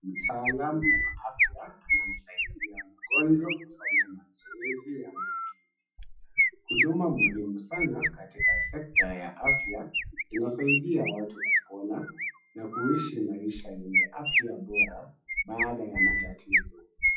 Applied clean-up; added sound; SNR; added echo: classical method WPE with log-MMSE.